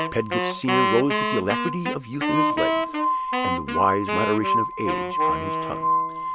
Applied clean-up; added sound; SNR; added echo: none; Wind instrument, woodwind instrument + Glass; -4 dB; none.